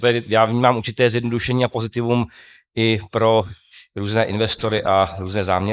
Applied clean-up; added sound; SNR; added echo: neural mask model Resemble Enhance denoiser.